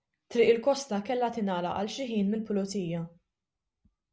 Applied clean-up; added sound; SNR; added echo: none; none; none; none.